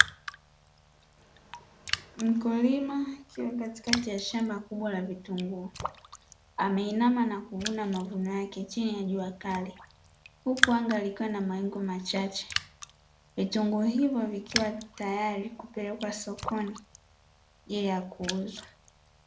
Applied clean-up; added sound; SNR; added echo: none; Raindrop; 7 dB; none.